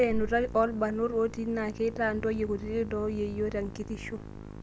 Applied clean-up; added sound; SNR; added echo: none; Musical instrument; 14 dB; none.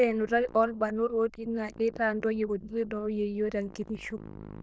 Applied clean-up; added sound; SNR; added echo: neural diffusion model UNIVERSE++.